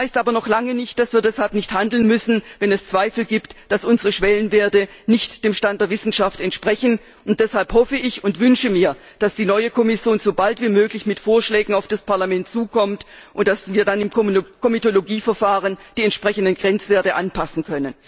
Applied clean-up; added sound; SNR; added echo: none; none; none; none.